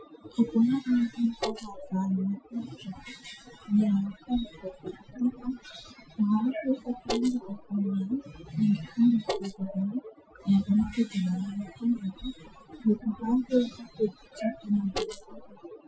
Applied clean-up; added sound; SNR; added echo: classical method Wiener filter.